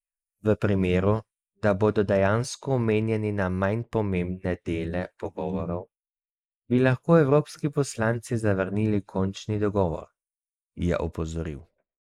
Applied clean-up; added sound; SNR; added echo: neural mask model Resemble Enhance denoiser.